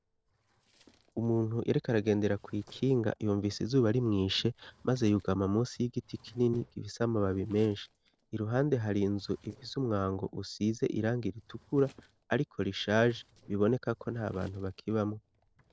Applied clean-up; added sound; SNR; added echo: neural separator model SepFormer DNS4.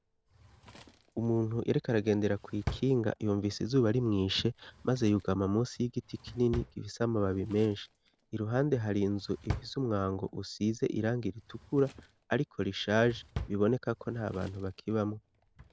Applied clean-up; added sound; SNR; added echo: none; Drawer open or close; 16 dB; none.